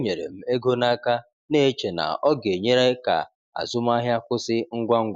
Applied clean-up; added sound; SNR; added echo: none; none; none; none.